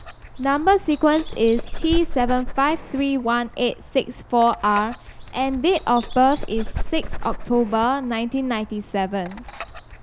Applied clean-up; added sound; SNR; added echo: none; Dog; 8 dB; none.